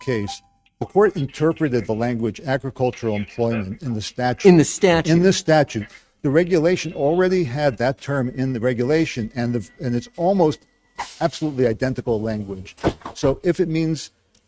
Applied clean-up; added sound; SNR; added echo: neural mask model RNNoise.